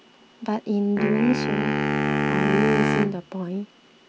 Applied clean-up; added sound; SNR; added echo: none; Wind instrument, woodwind instrument; -1 dB; none.